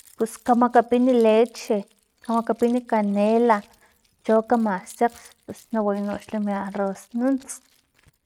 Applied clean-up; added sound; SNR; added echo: neural mask model RNNoise.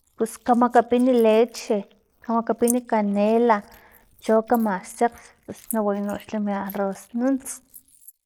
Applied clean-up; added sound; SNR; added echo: neural mask model Resemble Enhance denoiser.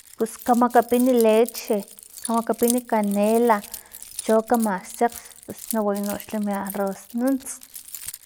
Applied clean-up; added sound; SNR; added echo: none; Keys jangling; 15 dB; none.